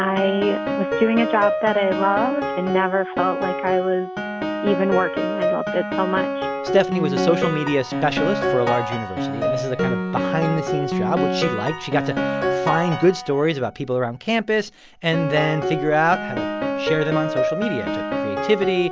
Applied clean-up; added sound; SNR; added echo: none; Piano; 2 dB; none.